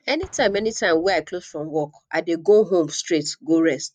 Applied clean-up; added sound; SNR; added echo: neural mask model RNNoise.